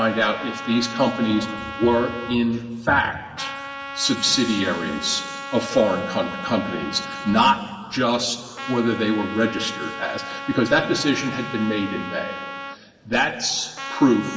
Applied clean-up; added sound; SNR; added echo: none; Trumpet; 11 dB; reverberation time 2.2 s.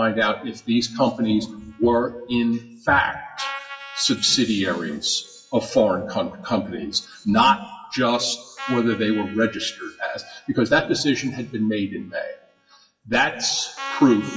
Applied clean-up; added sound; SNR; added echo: classical method WPE with log-MMSE.